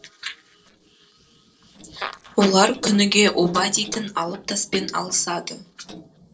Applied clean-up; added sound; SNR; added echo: neural separator model SepFormer DNS4.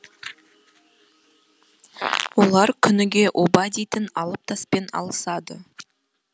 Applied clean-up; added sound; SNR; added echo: none; none; none; none.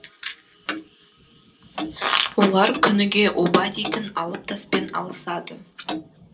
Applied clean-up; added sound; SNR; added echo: none; Clock; 14 dB; reverberation time 0.2 s.